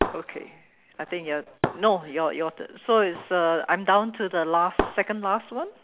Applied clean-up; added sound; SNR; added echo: none; Shatter; 9 dB; none.